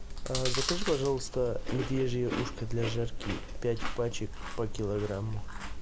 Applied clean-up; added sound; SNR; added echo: none; Chewing, mastication; 1 dB; none.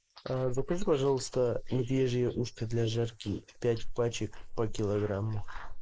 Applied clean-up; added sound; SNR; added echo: neural mask model Resemble Enhance denoiser.